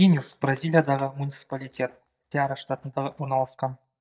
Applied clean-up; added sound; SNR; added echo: neural mask model DeepFilterNet 3.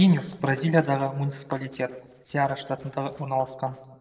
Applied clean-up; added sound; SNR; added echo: neural separator model SepFormer DNS4.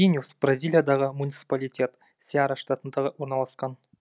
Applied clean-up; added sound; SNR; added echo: none; none; none; none.